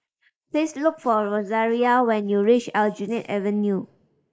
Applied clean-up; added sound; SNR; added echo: neural mask model Resemble Enhance denoiser.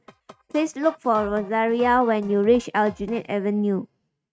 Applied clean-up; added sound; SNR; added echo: neural mask model RNNoise.